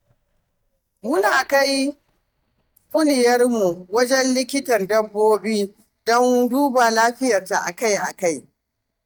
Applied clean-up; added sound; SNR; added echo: neural mask model DeepFilterNet 3.